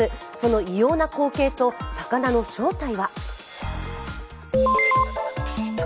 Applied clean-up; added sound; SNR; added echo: none; none; none; none.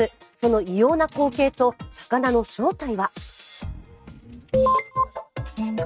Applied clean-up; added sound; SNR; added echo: neural mask model RNNoise.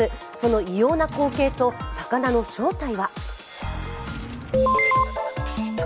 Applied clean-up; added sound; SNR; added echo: none; Drawer open or close; 16 dB; none.